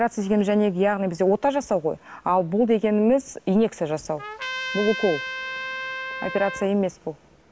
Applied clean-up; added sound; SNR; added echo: none; Trumpet; 9 dB; none.